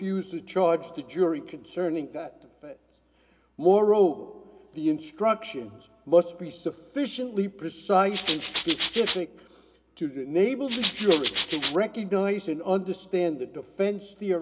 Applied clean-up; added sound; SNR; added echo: none; Rattle (instrument); 3 dB; reverberation time 0.3 s.